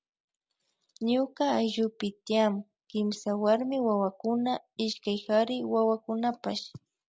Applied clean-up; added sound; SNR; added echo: none; none; none; none.